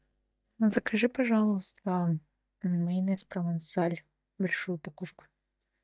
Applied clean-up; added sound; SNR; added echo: neural mask model DeepFilterNet 3.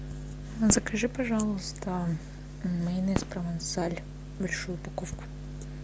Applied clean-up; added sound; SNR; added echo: none; Fireworks; 10 dB; none.